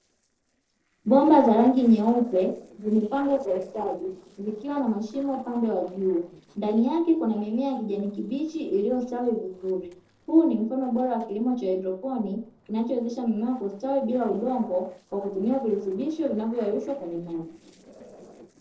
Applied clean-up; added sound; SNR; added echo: neural separator model SepFormer DNS4.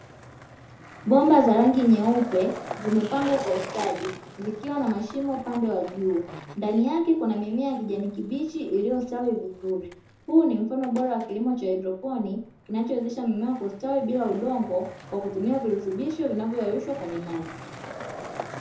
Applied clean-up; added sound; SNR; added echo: none; Skateboard; 16 dB; reverberation time 0.5 s.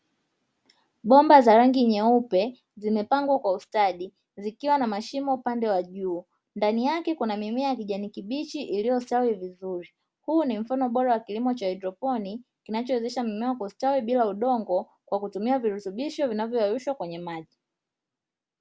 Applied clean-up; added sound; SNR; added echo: none; none; none; none.